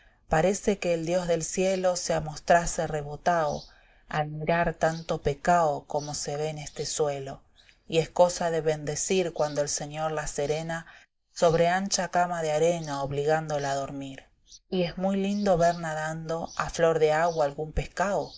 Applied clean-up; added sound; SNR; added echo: neural mask model Resemble Enhance denoiser.